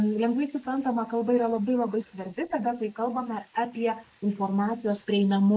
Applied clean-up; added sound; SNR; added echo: neural mask model Resemble Enhance denoiser.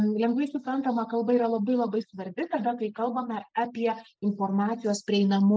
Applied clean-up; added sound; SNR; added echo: none; none; none; none.